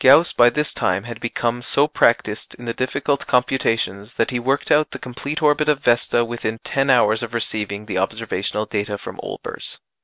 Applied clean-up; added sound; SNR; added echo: none; none; none; none.